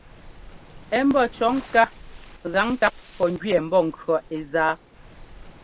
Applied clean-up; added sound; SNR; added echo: none; Waves, surf; 20 dB; none.